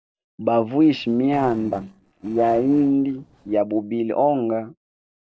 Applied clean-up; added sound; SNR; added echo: neural separator model SepFormer DNS4.